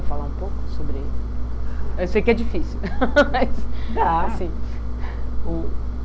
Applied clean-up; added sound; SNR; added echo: none; Engine; -5 dB; none.